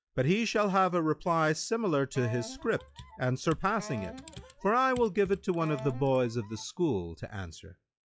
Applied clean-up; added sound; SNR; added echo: classical method log-MMSE.